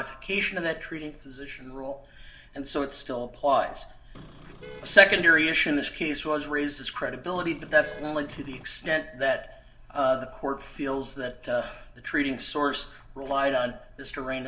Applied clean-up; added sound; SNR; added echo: none; Vehicle horn, car horn, honking; 18 dB; reverberation time 0.2 s.